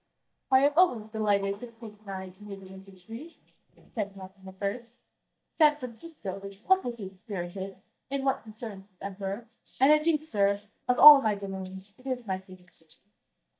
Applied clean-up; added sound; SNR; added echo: neural mask model DeepFilterNet 3.